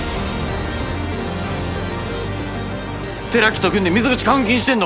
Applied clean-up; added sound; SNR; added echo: none; none; none; none.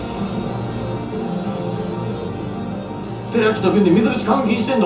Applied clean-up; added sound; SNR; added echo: none; none; none; reverberation time 0.6 s.